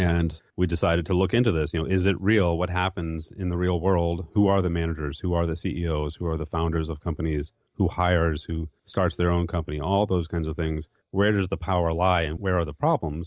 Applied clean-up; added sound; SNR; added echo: neural mask model Resemble Enhance denoiser.